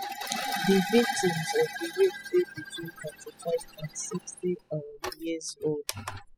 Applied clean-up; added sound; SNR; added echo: classical method spectral subtraction.